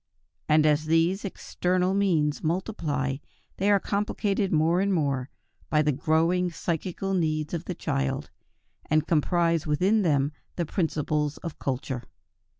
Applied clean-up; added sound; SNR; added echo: none; none; none; none.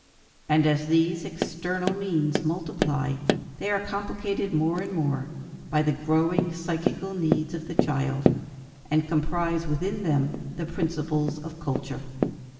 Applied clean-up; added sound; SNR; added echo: none; Tap; 6 dB; reverberation time 2.7 s.